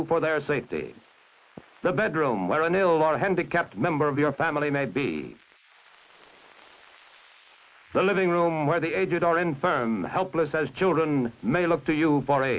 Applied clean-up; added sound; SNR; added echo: neural mask model Resemble Enhance denoiser.